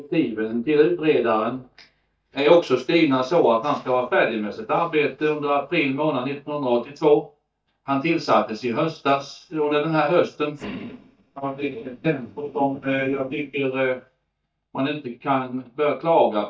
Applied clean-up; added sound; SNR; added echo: neural mask model DeepFilterNet 3.